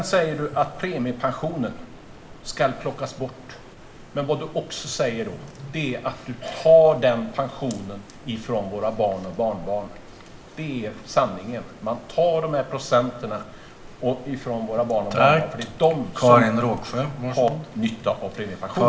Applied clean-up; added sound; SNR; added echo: none; Stream; 19 dB; reverberation time 1.6 s.